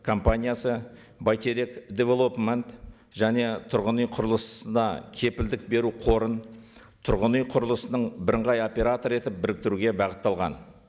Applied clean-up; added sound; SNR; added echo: none; none; none; none.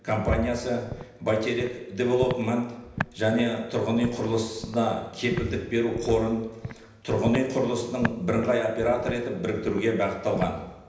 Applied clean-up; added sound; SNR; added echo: none; Walk, footsteps; 12 dB; reverberation time 0.9 s.